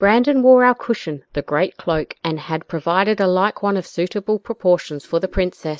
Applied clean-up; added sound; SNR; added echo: neural mask model Resemble Enhance denoiser.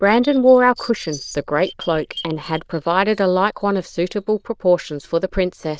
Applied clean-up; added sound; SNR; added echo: neural diffusion model UNIVERSE++.